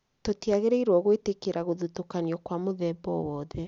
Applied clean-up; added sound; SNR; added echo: none; none; none; none.